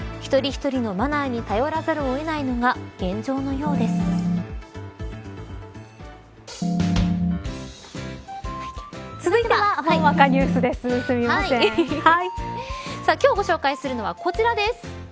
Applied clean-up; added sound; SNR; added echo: none; Organ; -1 dB; none.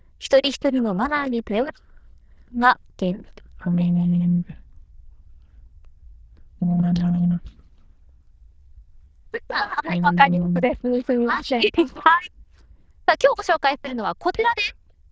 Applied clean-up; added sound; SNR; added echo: neural diffusion model UNIVERSE++.